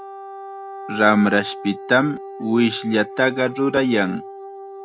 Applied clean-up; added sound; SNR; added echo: none; Wind instrument, woodwind instrument; 13 dB; none.